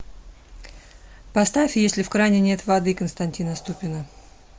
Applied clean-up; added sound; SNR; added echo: none; none; none; none.